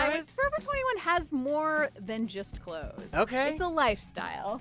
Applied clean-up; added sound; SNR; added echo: none; none; none; none.